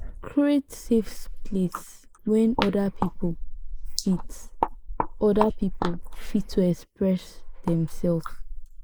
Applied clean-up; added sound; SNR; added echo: neural mask model Resemble Enhance denoiser.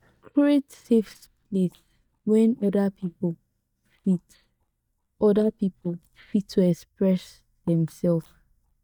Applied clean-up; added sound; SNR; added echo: neural mask model DeepFilterNet 3.